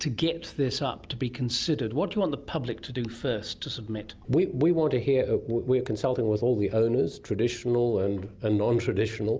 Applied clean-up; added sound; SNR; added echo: none; none; none; none.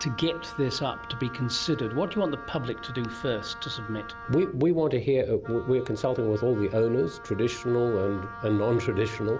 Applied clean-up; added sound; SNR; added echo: none; Wind instrument, woodwind instrument; 15 dB; none.